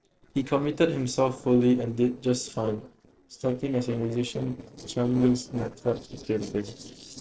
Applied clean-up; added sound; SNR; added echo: neural separator model SepFormer DNS4.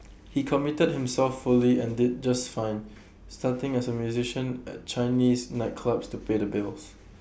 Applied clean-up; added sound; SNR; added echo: none; none; none; none.